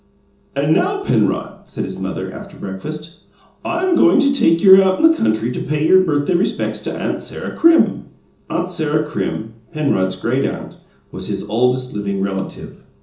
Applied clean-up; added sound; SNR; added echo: none; none; none; reverberation time 0.6 s.